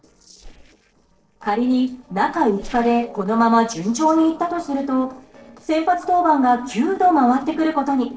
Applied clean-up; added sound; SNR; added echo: neural separator model SepFormer DNS4.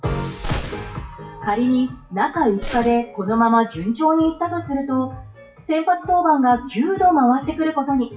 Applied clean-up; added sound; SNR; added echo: classical method WPE with log-MMSE.